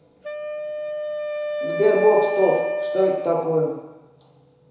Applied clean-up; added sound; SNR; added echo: none; Wind instrument, woodwind instrument; 5 dB; reverberation time 1.0 s.